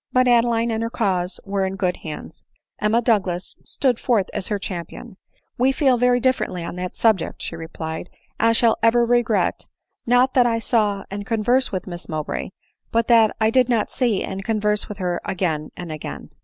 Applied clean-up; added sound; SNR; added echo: none; none; none; none.